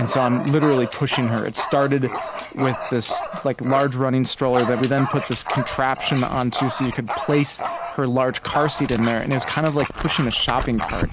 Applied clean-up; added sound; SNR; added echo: none; Dog; 7 dB; none.